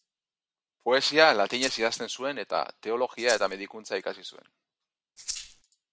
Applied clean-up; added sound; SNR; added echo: none; Rattle (instrument); 10 dB; none.